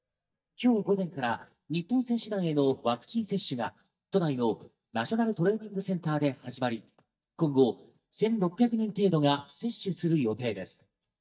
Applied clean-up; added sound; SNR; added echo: neural mask model DeepFilterNet 3.